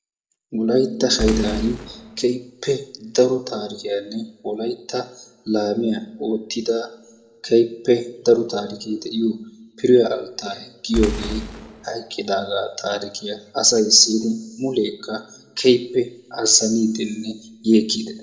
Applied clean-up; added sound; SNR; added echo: none; Boom; 10 dB; reverberation time 0.9 s.